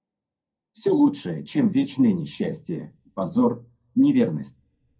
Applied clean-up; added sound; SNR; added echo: none; none; none; reverberation time 0.2 s.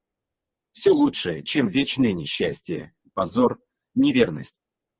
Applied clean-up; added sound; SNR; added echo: none; none; none; none.